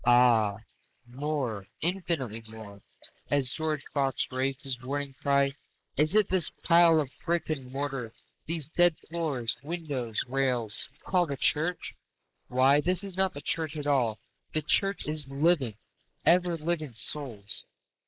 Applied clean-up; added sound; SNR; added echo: neural mask model Resemble Enhance denoiser.